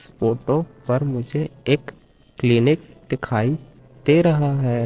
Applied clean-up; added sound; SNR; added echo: neural separator model SepFormer DNS4.